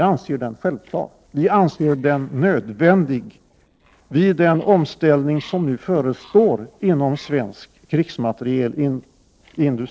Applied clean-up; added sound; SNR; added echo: neural separator model SepFormer DNS4.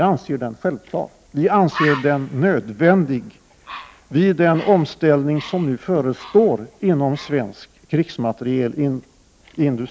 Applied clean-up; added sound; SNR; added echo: none; Bird; 17 dB; none.